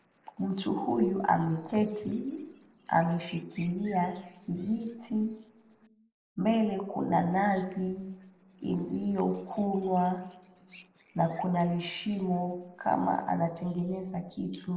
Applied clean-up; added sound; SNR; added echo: neural separator model SepFormer DNS4.